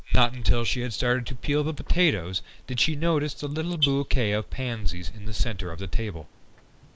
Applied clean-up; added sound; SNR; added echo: neural mask model Resemble Enhance denoiser.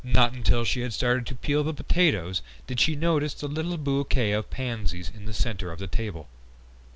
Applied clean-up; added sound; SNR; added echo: none; none; none; none.